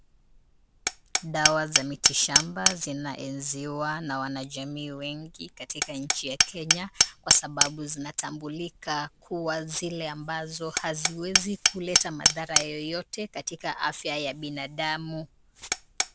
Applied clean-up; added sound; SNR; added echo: none; Hammer; -2 dB; none.